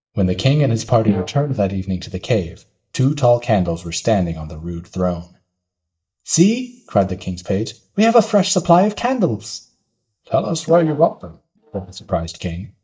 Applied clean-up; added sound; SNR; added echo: neural mask model DeepFilterNet 3.